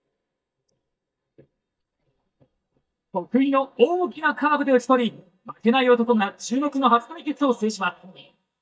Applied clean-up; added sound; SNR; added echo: neural mask model DeepFilterNet 3.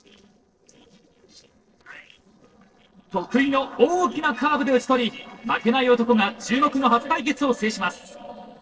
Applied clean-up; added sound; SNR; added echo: neural separator model SepFormer DNS4.